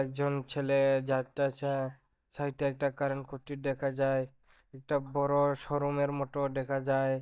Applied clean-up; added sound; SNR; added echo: neural mask model DeepFilterNet 3.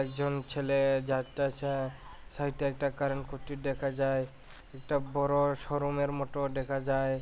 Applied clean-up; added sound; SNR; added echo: none; Wind; 13 dB; none.